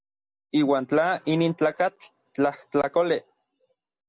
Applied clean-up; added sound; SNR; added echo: none; none; none; none.